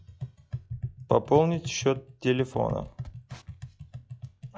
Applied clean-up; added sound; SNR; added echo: classical method log-MMSE.